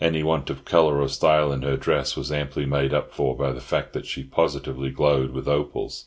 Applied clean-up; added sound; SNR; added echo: none; none; none; none.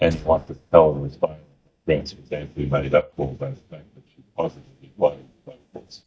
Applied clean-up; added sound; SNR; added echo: neural mask model DeepFilterNet 3.